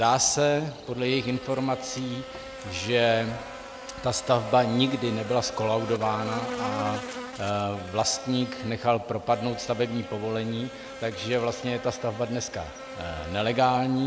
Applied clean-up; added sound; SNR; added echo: none; Buzz; 12 dB; none.